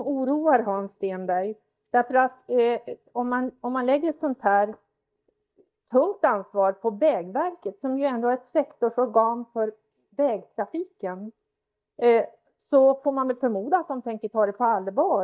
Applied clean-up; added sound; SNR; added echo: neural mask model DeepFilterNet 3.